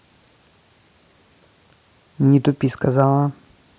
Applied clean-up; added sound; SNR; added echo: none; none; none; none.